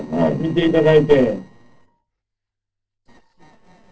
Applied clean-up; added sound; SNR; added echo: neural separator model SepFormer DNS4.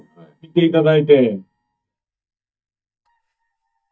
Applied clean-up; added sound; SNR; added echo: neural mask model DeepFilterNet 3.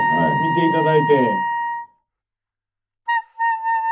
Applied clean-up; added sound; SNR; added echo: none; Wind instrument, woodwind instrument; -1 dB; reverberation time 0.3 s.